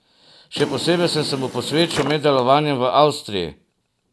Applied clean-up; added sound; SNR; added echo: none; Drawer open or close; 12 dB; none.